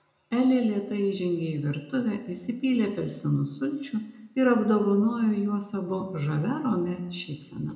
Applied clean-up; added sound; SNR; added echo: none; none; none; reverberation time 0.6 s.